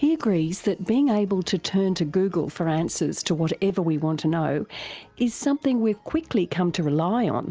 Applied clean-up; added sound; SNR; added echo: none; none; none; none.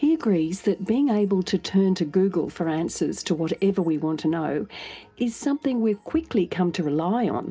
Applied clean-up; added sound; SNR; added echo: none; none; none; reverberation time 0.3 s.